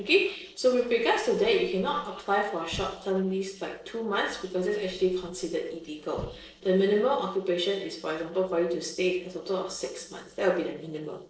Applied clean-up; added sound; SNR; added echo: neural separator model SepFormer DNS4.